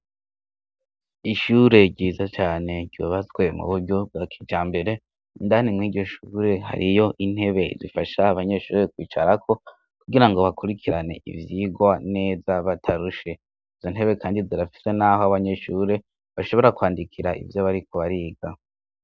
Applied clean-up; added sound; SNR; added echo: none; none; none; none.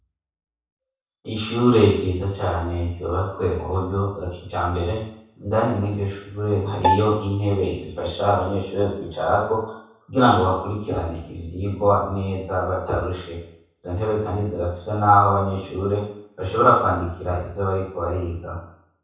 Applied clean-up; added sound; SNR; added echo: none; Bowed string instrument; 3 dB; reverberation time 0.7 s.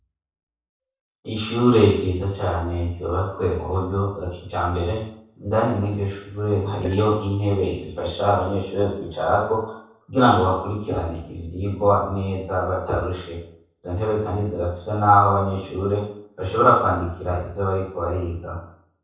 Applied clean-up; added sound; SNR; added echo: neural separator model SepFormer DNS4.